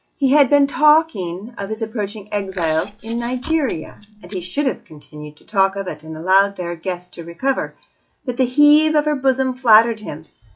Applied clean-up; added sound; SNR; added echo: classical method log-MMSE.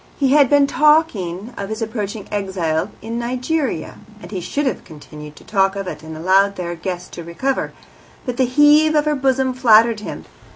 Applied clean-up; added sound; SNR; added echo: none; none; none; none.